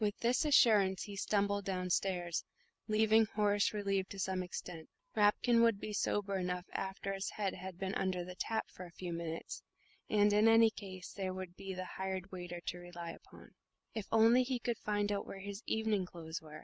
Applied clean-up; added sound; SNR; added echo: none; none; none; none.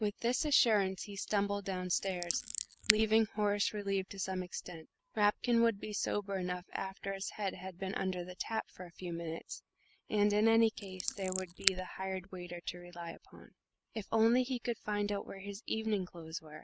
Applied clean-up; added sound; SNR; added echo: neural mask model Resemble Enhance denoiser.